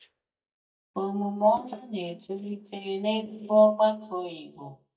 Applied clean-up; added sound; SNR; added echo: neural mask model DeepFilterNet 3.